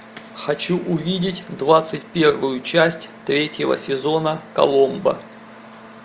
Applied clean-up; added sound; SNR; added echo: none; none; none; none.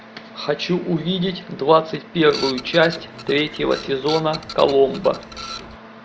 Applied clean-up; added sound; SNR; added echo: none; Printer; 13 dB; none.